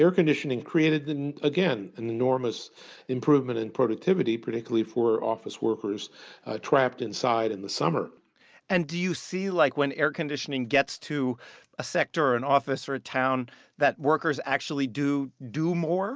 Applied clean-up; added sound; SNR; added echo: none; none; none; none.